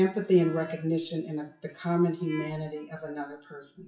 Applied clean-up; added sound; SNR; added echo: classical method WPE with log-MMSE.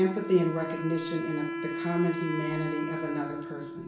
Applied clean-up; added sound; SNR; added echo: none; Wind instrument, woodwind instrument; 5 dB; reverberation time 0.6 s.